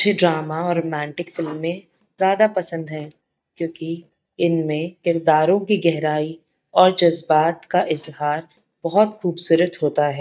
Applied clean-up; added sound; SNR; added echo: neural mask model DeepFilterNet 3.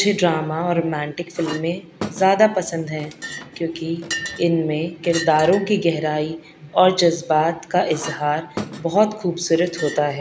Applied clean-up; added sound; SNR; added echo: none; Chink, clink; 15 dB; none.